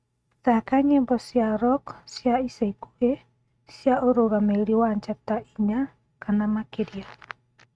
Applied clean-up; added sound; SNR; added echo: neural mask model RNNoise.